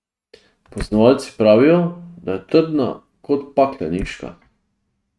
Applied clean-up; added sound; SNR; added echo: neural mask model RNNoise.